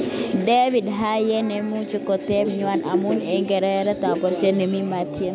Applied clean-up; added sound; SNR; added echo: none; none; none; none.